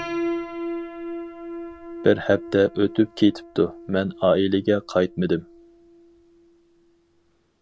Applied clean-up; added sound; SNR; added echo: none; Piano; 11 dB; none.